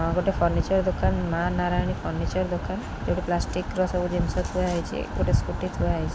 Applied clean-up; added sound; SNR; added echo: none; none; none; none.